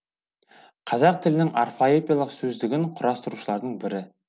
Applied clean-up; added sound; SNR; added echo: none; none; none; none.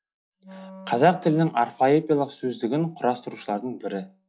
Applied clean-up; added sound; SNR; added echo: classical method log-MMSE.